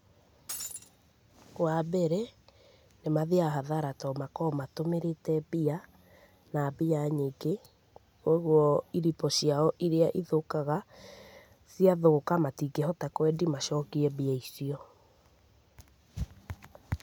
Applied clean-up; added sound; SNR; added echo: none; Shatter; 10 dB; none.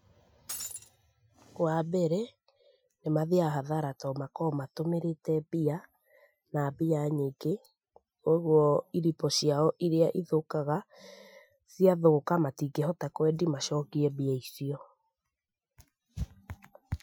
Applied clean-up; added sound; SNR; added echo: classical method Wiener filter.